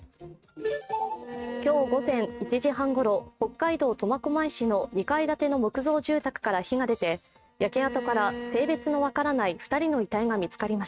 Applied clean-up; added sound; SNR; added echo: neural mask model RNNoise.